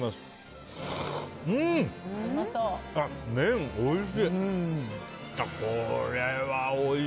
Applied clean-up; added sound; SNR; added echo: none; none; none; none.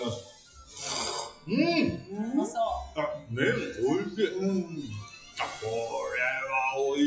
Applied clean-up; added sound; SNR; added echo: classical method WPE with log-MMSE.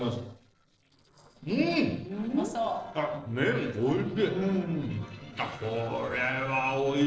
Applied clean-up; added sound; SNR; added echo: neural separator model SepFormer DNS4.